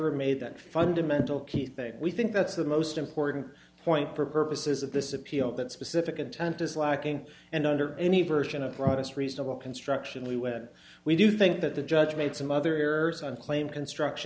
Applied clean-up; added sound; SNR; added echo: none; none; none; none.